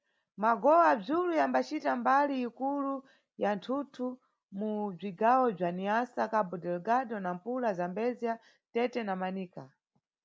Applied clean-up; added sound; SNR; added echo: none; none; none; none.